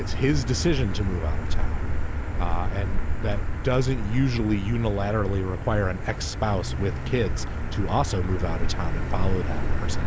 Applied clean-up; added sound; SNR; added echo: none; Motor vehicle (road); -2 dB; none.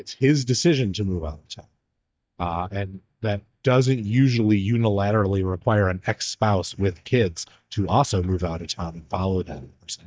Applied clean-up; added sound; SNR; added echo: neural mask model DeepFilterNet 3.